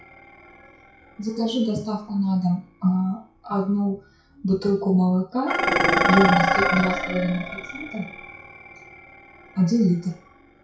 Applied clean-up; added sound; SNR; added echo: classical method WPE with log-MMSE.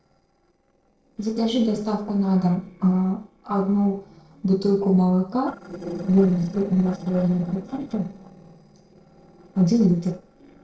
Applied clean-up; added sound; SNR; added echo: neural separator model SepFormer DNS4.